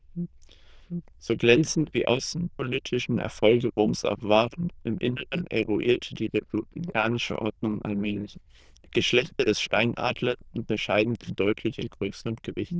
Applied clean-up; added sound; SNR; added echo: neural diffusion model UNIVERSE++.